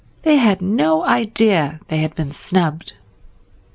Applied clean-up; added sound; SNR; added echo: none; none; none; none.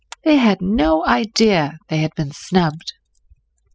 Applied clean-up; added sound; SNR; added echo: classical method spectral subtraction.